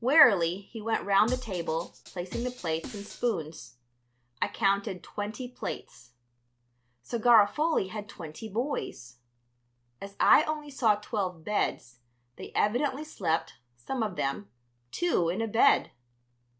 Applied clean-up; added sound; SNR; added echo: none; Drum kit; 11 dB; none.